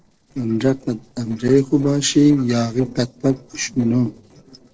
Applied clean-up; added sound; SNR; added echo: neural separator model SepFormer DNS4.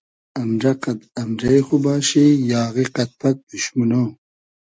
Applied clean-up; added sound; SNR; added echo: none; none; none; none.